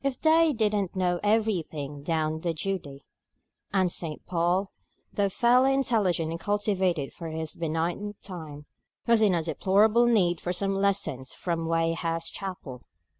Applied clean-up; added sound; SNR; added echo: none; none; none; none.